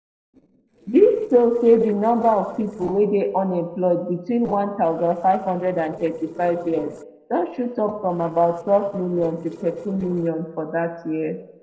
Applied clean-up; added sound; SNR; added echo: neural separator model SepFormer DNS4.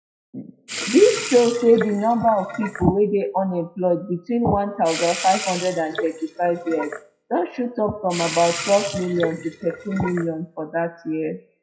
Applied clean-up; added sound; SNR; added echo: classical method WPE with log-MMSE.